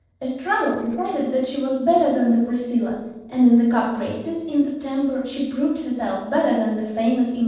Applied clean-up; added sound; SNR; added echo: neural separator model SepFormer DNS4.